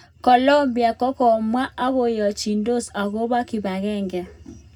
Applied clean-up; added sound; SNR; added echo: none; none; none; reverberation time 0.2 s.